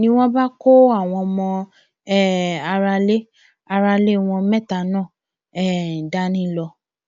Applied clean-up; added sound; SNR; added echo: none; none; none; none.